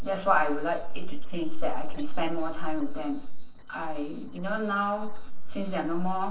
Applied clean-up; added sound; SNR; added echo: neural separator model SepFormer DNS4.